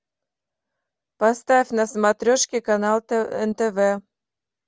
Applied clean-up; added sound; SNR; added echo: none; none; none; none.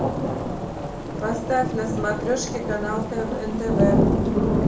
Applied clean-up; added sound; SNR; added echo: none; Thunder / Rain; -4 dB; reverberation time 0.4 s.